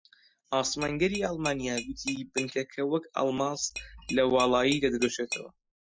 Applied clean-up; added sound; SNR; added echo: classical method Wiener filter.